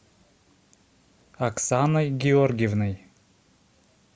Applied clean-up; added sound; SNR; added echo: none; none; none; none.